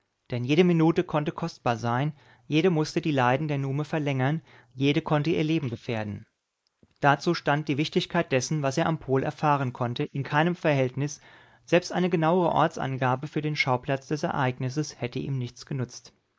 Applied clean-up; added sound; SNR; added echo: neural mask model Resemble Enhance denoiser.